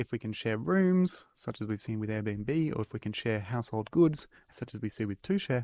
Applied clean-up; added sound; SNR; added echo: neural mask model Resemble Enhance denoiser.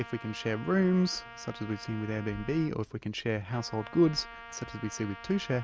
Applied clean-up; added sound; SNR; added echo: none; Trumpet; 16 dB; none.